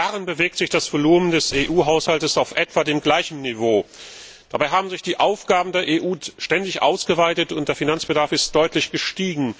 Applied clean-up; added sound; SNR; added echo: none; Slam; 18 dB; none.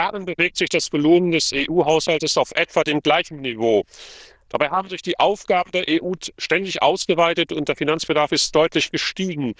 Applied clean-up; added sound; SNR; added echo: neural diffusion model UNIVERSE++.